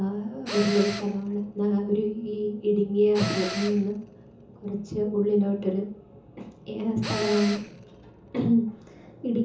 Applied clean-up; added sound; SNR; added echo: none; Tools; 10 dB; reverberation time 0.8 s.